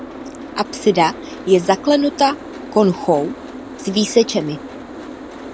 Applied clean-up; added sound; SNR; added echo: none; Boat, Water vehicle; 13 dB; none.